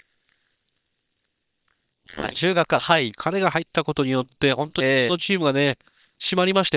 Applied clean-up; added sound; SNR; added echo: neural separator model SepFormer WHAM!.